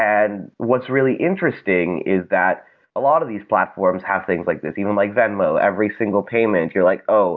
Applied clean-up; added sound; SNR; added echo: none; none; none; none.